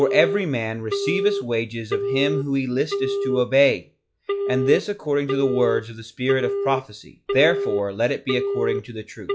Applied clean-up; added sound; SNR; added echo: classical method log-MMSE.